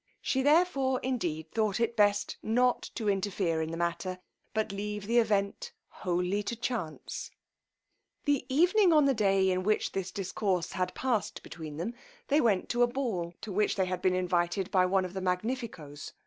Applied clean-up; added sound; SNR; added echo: none; none; none; none.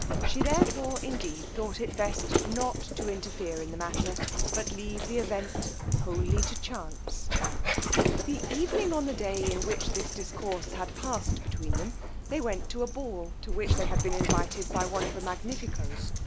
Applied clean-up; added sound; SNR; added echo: none; Dog; -4 dB; none.